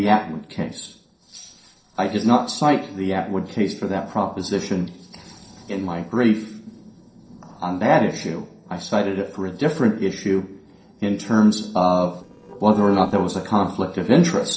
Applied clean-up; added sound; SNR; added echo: neural separator model SepFormer DNS4.